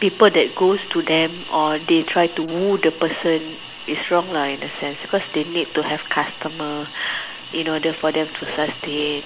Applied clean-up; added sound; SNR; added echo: none; Hiss; 16 dB; none.